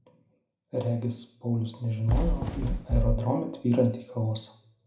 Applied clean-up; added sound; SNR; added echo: none; Fireworks; -1 dB; reverberation time 0.4 s.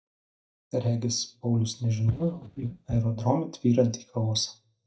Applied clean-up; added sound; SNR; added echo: neural mask model DeepFilterNet 3.